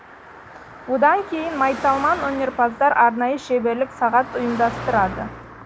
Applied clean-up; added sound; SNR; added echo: none; Car passing by; 13 dB; none.